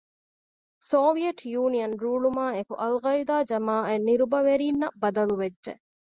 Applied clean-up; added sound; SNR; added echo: none; none; none; none.